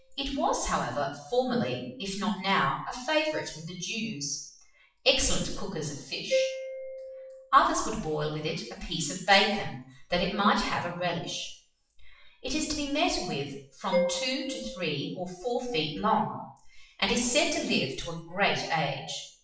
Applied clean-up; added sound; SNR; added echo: classical method WPE with log-MMSE.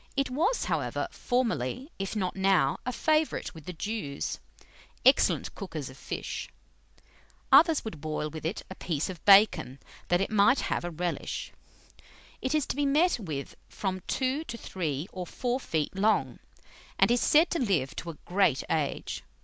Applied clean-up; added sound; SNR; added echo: none; none; none; none.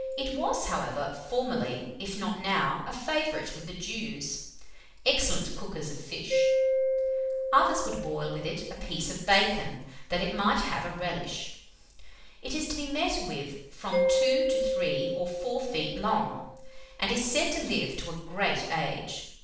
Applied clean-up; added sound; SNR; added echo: none; Mallet percussion; 3 dB; reverberation time 0.7 s.